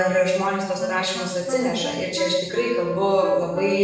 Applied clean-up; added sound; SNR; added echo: none; Wind instrument, woodwind instrument; 12 dB; reverberation time 0.9 s.